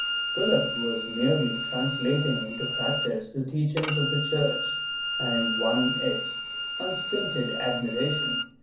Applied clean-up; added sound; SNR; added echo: none; Bowed string instrument; 1 dB; reverberation time 0.6 s.